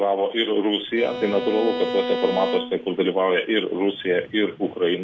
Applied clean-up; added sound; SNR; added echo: none; Bowed string instrument; 6 dB; none.